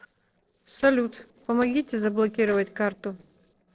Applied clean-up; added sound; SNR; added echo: neural separator model SepFormer DNS4.